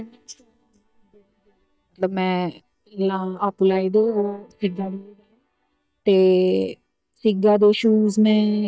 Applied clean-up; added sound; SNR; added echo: neural mask model DeepFilterNet 3.